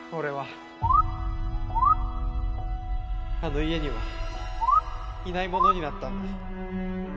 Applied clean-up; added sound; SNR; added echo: none; Bird; 0 dB; none.